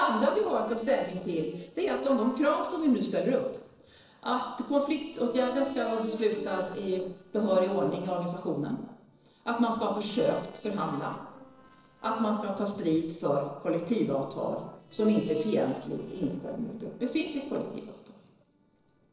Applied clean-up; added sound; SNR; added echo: neural separator model SepFormer DNS4.